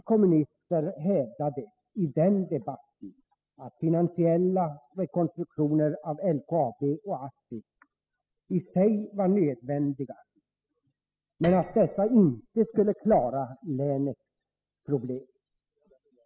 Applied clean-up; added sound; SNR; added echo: classical method spectral subtraction.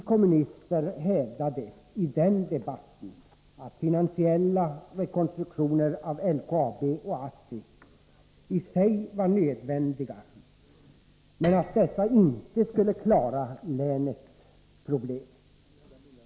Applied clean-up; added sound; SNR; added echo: none; Piano; 17 dB; none.